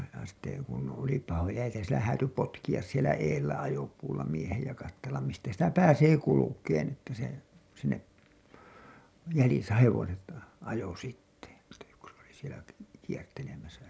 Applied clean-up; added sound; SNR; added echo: none; none; none; none.